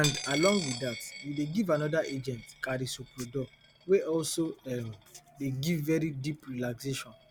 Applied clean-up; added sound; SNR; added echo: none; Coin (dropping); 11 dB; none.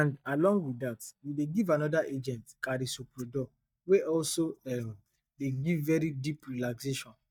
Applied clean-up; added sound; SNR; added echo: neural mask model DeepFilterNet 3.